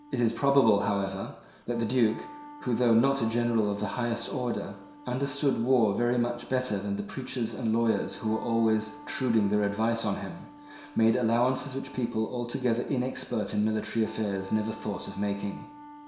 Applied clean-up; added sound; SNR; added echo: none; Wind instrument, woodwind instrument; 20 dB; reverberation time 0.7 s.